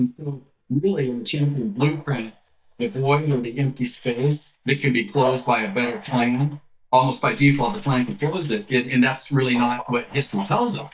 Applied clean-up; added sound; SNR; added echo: neural mask model DeepFilterNet 3.